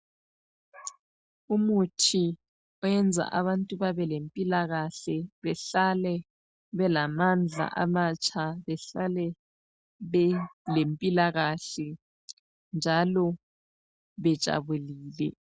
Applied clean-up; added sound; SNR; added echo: none; none; none; none.